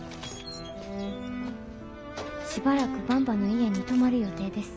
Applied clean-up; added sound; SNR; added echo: none; none; none; none.